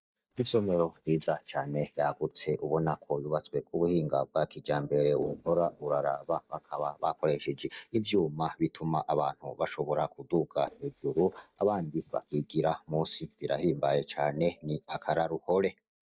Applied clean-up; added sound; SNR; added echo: neural mask model DeepFilterNet 3.